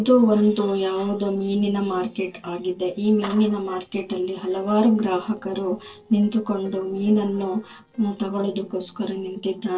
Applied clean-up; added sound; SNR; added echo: neural separator model SepFormer DNS4.